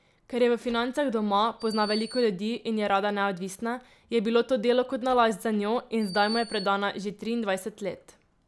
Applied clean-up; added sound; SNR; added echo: none; Door; 18 dB; none.